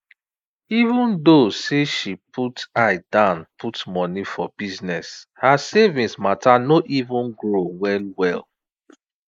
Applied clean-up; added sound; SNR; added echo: neural mask model Resemble Enhance denoiser.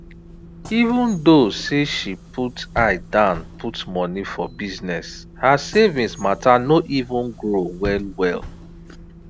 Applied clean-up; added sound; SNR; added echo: none; Bus / Engine; 17 dB; none.